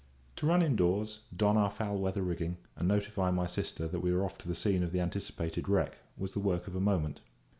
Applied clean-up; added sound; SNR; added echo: none; none; none; none.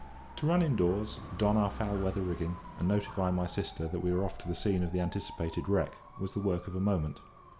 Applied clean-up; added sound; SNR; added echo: none; Motorcycle / Dog; 12 dB; none.